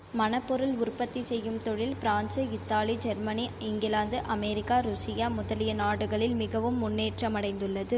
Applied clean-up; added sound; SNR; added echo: none; Bowed string instrument; 18 dB; none.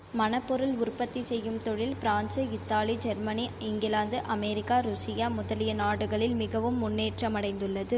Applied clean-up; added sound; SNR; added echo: none; none; none; none.